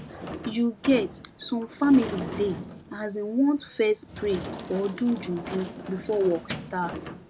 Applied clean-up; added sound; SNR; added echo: none; Sliding door / Slam; 11 dB; none.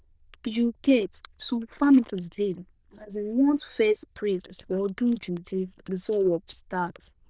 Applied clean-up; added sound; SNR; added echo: neural diffusion model UNIVERSE++.